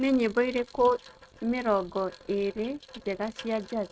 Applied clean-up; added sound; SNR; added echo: neural mask model RNNoise.